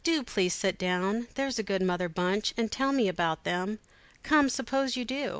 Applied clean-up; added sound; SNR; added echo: none; none; none; none.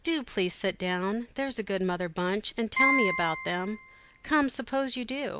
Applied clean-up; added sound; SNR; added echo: none; Piano; 1 dB; none.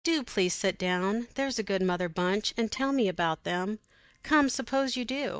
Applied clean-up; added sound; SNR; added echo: neural mask model DeepFilterNet 3.